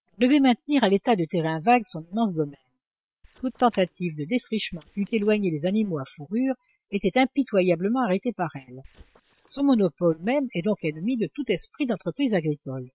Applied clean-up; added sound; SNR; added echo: neural separator model SepFormer WHAM!.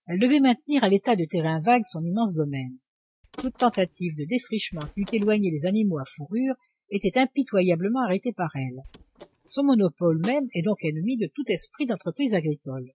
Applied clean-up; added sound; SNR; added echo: neural mask model RNNoise.